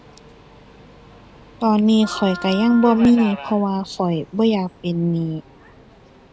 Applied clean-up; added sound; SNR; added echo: none; Subway, metro, underground + Wind instrument, woodwind instrument; 17 dB; none.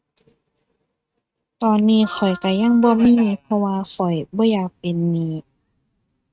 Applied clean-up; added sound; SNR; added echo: neural mask model RNNoise.